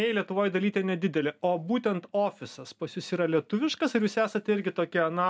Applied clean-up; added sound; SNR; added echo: none; none; none; none.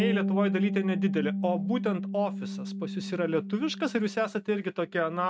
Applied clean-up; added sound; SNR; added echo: neural mask model RNNoise.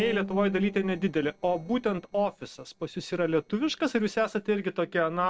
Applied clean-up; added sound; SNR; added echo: neural separator model SepFormer DNS4.